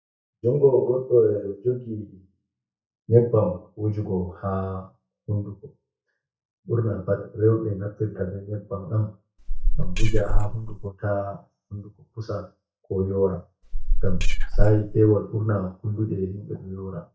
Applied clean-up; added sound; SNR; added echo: neural mask model DeepFilterNet 3.